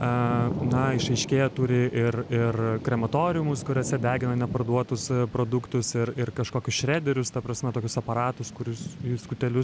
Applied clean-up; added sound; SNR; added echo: none; Thunder / Rain; 10 dB; none.